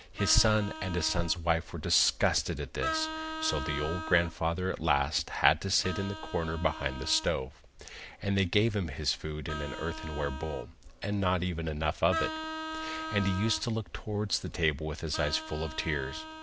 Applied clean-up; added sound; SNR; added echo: none; Vehicle horn, car horn, honking; 11 dB; none.